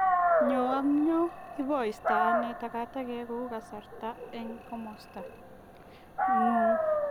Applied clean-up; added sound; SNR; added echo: none; Dog; -2 dB; none.